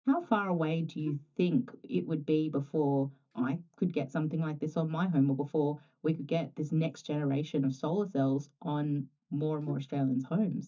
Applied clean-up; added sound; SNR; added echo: neural mask model DeepFilterNet 3.